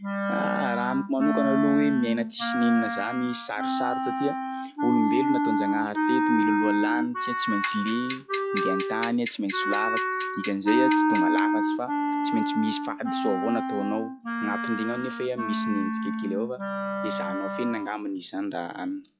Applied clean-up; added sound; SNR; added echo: classical method log-MMSE.